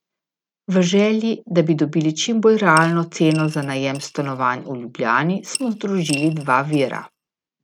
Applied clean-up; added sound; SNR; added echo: neural mask model RNNoise.